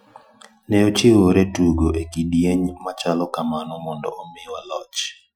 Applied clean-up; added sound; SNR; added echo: classical method Wiener filter.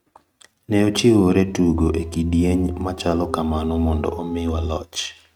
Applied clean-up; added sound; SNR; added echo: neural mask model RNNoise.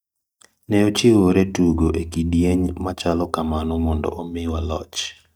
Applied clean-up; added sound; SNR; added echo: neural mask model DeepFilterNet 3.